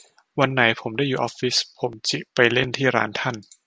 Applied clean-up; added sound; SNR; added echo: none; none; none; none.